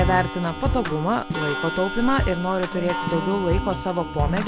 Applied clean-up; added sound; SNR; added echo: none; Clock; 9 dB; none.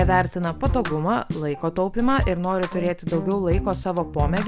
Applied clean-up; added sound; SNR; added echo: none; none; none; none.